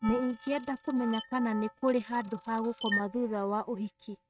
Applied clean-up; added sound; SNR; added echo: neural mask model RNNoise.